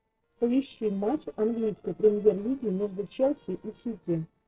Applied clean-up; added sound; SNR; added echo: neural separator model SepFormer DNS4.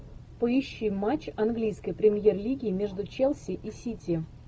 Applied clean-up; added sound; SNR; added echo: none; none; none; none.